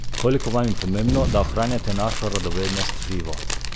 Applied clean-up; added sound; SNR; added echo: none; Fire + Boom; 0 dB; none.